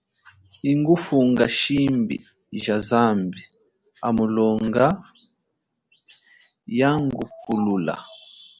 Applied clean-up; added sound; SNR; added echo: none; none; none; none.